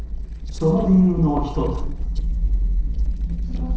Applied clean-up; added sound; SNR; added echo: neural separator model SepFormer DNS4.